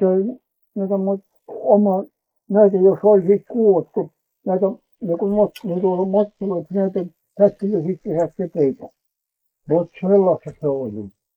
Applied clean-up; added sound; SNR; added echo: neural mask model Resemble Enhance denoiser.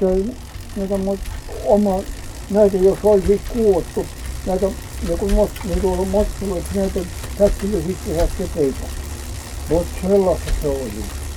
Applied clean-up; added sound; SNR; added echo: none; Bicycle; 7 dB; none.